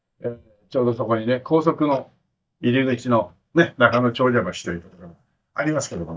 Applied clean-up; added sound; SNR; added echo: neural mask model DeepFilterNet 3.